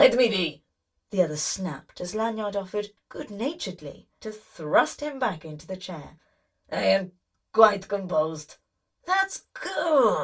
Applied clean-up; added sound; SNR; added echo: none; none; none; reverberation time 0.2 s.